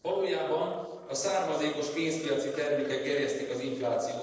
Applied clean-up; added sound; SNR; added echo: neural separator model SepFormer DNS4.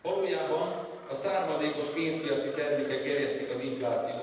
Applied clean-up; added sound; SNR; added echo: none; Gull, seagull; 20 dB; reverberation time 1.1 s.